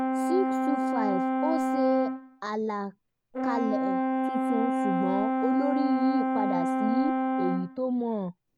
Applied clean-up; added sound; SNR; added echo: none; Brass instrument; -3 dB; none.